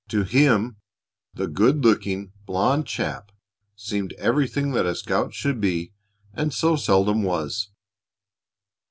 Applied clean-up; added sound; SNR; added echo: none; none; none; none.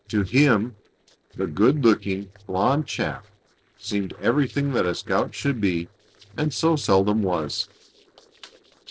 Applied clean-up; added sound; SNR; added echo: neural separator model SepFormer DNS4.